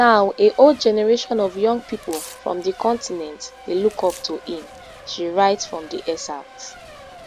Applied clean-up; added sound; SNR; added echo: none; Tearing + Race car, auto racing / Accelerating, revving, vroom / Mechanisms; 20 dB; none.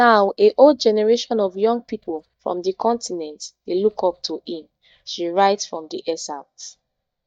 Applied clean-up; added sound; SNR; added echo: neural mask model DeepFilterNet 3.